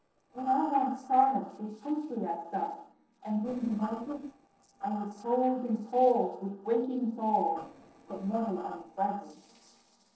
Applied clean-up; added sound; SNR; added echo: neural separator model SepFormer DNS4.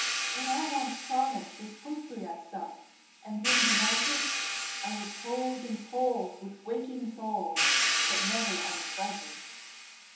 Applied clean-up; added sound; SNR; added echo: none; Hi-hat; -2 dB; reverberation time 2.8 s.